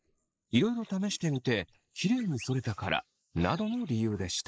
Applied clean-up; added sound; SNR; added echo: neural mask model Resemble Enhance denoiser.